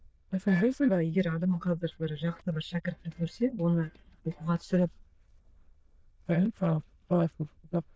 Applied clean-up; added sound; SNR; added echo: neural diffusion model UNIVERSE++.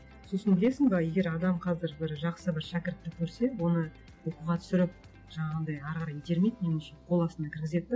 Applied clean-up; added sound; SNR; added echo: none; none; none; none.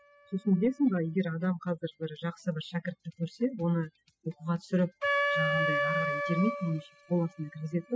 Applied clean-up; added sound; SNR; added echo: classical method spectral subtraction.